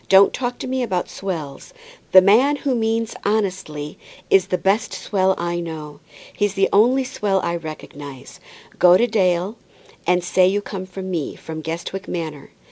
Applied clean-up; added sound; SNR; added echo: none; none; none; none.